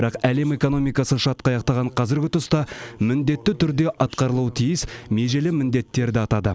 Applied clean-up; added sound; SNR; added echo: none; none; none; none.